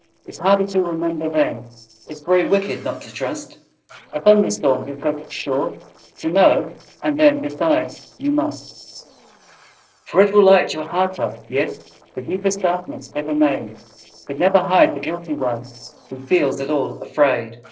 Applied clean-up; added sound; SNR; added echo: neural separator model SepFormer DNS4.